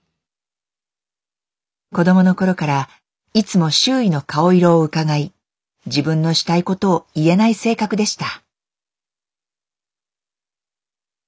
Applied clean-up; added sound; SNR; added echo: none; none; none; none.